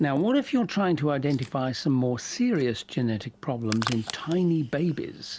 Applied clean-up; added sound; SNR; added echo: none; Packing tape, duct tape / Tearing; 17 dB; none.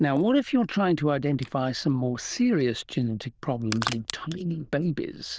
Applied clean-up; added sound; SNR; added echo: neural diffusion model UNIVERSE++.